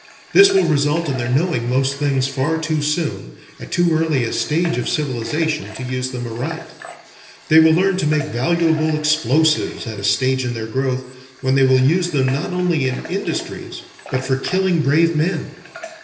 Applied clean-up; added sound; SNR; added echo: none; Water tap, faucet / Water; 19 dB; reverberation time 1.4 s.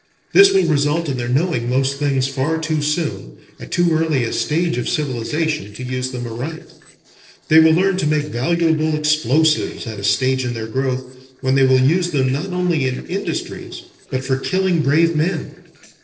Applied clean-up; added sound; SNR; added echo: neural separator model SepFormer DNS4.